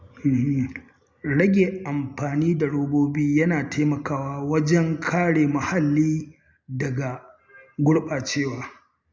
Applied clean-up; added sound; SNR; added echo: none; none; none; none.